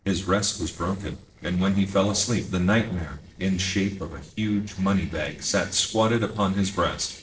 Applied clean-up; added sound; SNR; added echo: neural separator model SepFormer DNS4.